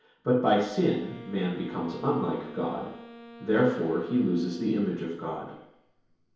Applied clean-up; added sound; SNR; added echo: none; Wind instrument, woodwind instrument; 20 dB; reverberation time 2.2 s.